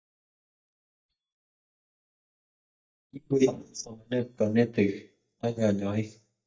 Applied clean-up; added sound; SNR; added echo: neural mask model DeepFilterNet 3.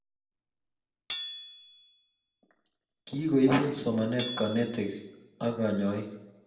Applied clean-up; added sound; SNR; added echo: none; Hammer / Chink, clink; 13 dB; reverberation time 0.8 s.